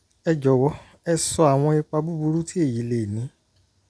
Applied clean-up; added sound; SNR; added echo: none; none; none; none.